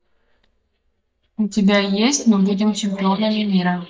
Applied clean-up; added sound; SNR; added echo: neural mask model DeepFilterNet 3.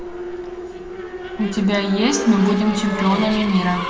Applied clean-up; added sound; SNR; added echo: none; Race car, auto racing / Accelerating, revving, vroom; 7 dB; reverberation time 0.7 s.